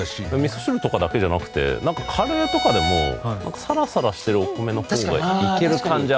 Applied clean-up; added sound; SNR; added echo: none; Bowed string instrument; 8 dB; none.